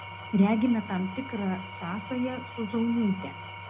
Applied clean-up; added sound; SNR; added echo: none; Engine / Tools; 12 dB; reverberation time 0.2 s.